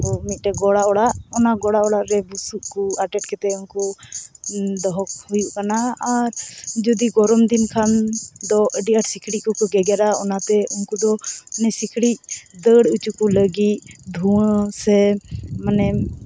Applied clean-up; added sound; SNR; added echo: none; none; none; none.